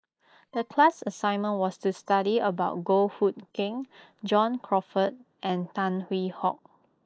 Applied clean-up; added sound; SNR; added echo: neural mask model DeepFilterNet 3.